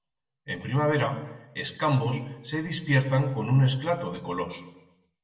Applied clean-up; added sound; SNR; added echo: none; none; none; reverberation time 0.9 s.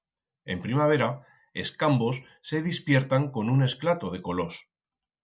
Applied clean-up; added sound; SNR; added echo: none; none; none; none.